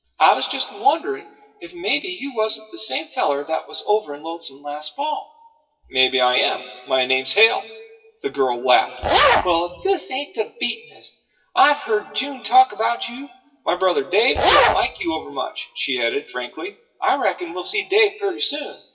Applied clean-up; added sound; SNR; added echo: classical method WPE with log-MMSE.